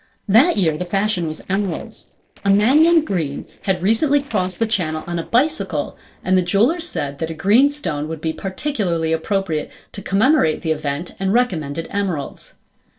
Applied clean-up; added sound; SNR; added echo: neural separator model SepFormer DNS4.